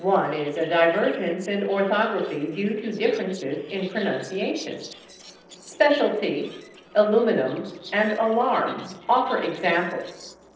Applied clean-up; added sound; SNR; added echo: neural separator model SepFormer DNS4.